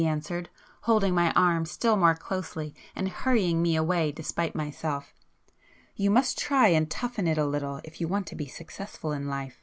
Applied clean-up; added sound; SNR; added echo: none; none; none; none.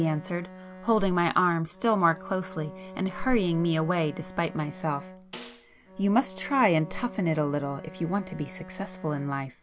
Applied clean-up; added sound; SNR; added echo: none; Snare drum + Bowed string instrument; 17 dB; none.